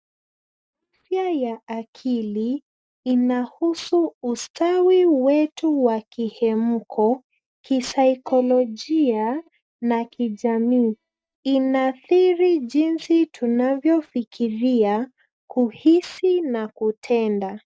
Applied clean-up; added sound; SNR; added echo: neural mask model DeepFilterNet 3.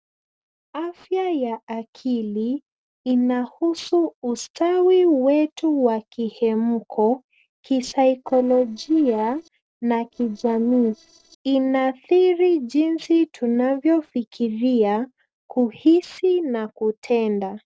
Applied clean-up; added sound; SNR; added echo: neural separator model SepFormer DNS4.